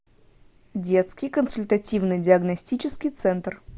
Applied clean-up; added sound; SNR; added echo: none; none; none; none.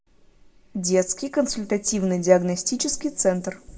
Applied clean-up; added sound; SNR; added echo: none; none; none; reverberation time 0.7 s.